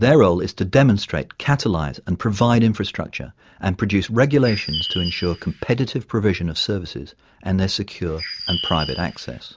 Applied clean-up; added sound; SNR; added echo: none; Bird; 9 dB; none.